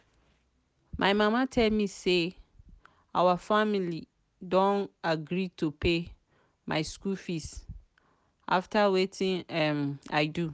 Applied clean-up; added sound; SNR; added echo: none; none; none; none.